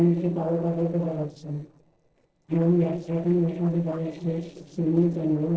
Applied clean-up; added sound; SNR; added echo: neural separator model SepFormer DNS4.